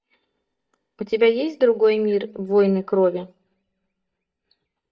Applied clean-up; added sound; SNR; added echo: neural mask model DeepFilterNet 3.